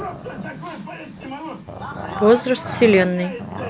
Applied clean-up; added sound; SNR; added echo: none; Growling; 14 dB; none.